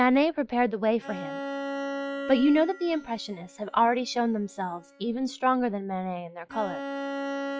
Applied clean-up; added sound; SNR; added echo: classical method log-MMSE.